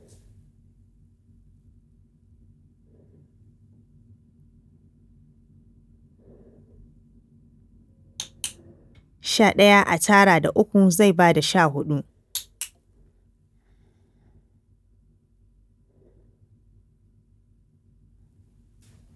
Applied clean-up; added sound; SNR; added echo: none; none; none; none.